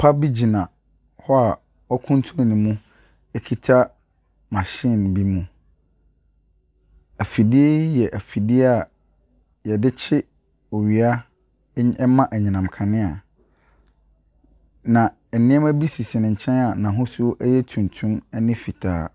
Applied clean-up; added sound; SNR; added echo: none; none; none; none.